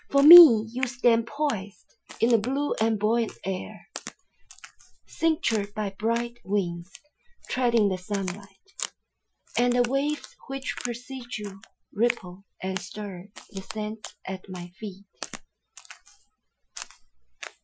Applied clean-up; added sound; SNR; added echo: classical method Wiener filter.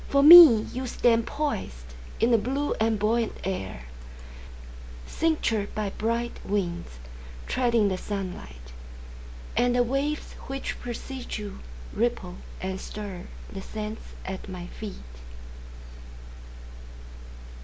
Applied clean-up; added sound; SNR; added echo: none; none; none; none.